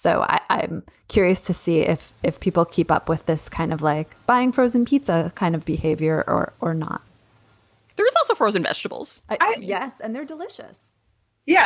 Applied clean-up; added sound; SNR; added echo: none; none; none; none.